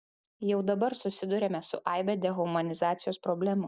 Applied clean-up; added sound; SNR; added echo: none; none; none; none.